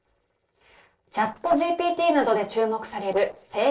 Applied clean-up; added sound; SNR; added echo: neural separator model SepFormer DNS4.